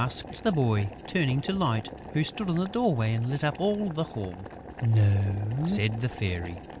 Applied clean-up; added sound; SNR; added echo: none; Boiling; 14 dB; none.